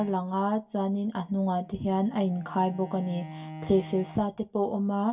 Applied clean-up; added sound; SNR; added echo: none; Bowed string instrument; 17 dB; reverberation time 0.1 s.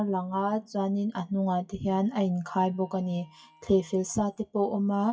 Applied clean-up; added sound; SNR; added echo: classical method WPE with log-MMSE.